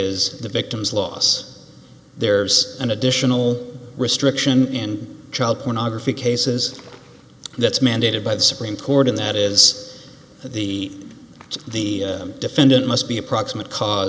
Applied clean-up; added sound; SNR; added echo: none; none; none; none.